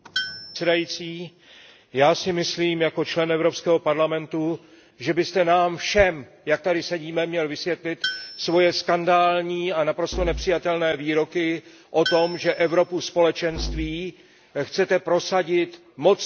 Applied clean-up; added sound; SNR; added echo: none; Musical instrument + Tools; 14 dB; none.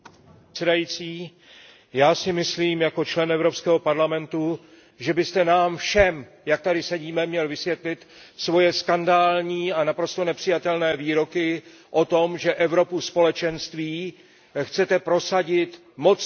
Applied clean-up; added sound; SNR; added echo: none; none; none; none.